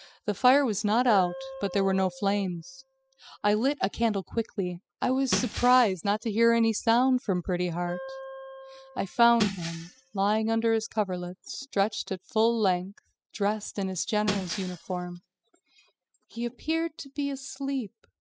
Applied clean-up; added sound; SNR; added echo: classical method spectral subtraction.